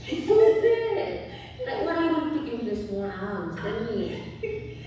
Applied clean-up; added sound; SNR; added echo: none; none; none; reverberation time 1.1 s.